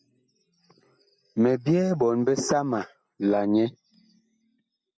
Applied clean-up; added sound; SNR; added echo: none; none; none; none.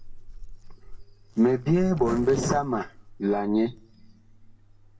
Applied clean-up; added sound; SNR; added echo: none; Zipper (clothing); 11 dB; reverberation time 0.2 s.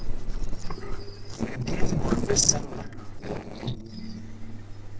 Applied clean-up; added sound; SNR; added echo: neural separator model SepFormer DNS4.